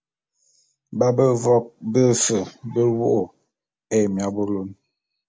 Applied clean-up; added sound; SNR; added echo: none; none; none; none.